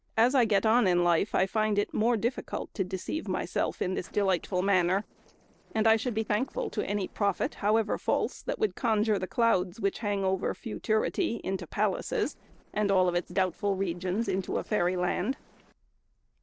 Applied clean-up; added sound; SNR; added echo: neural separator model SepFormer DNS4.